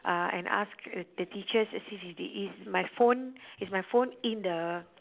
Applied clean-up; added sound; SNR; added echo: none; none; none; none.